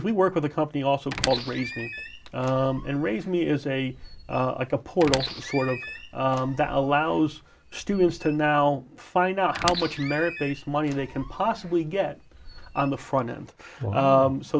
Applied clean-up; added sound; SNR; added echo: none; Squeak; 12 dB; none.